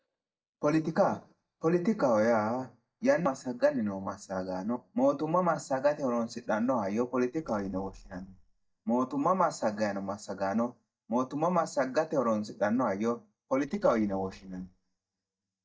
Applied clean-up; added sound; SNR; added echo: neural mask model DeepFilterNet 3.